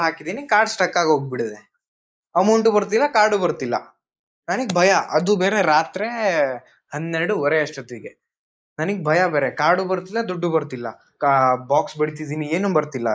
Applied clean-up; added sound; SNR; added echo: neural mask model Resemble Enhance denoiser.